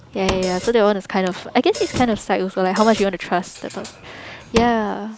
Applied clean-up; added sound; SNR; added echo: none; Drawer open or close / Wood + Hi-hat; 11 dB; none.